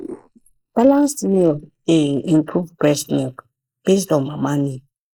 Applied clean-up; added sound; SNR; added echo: neural mask model Resemble Enhance denoiser.